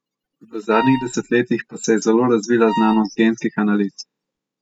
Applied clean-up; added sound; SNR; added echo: classical method spectral subtraction.